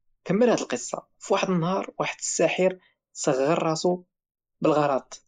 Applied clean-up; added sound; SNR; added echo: neural mask model Resemble Enhance denoiser.